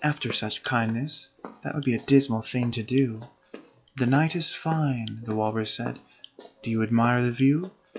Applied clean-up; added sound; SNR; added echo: classical method log-MMSE.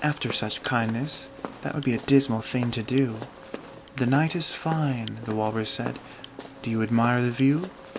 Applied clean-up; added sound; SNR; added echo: none; Walk, footsteps; 15 dB; none.